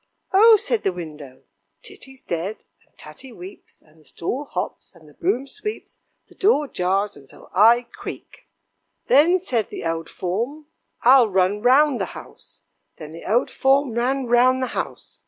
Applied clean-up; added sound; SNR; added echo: none; none; none; none.